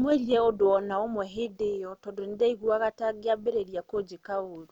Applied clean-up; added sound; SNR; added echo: none; none; none; none.